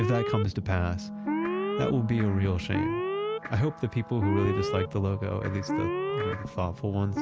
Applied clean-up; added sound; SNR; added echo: none; Alarm; 4 dB; none.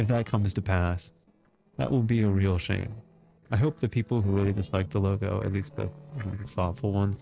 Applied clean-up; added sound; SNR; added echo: neural separator model SepFormer DNS4.